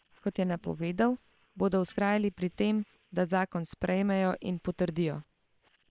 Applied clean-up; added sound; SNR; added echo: neural separator model SepFormer WHAM!.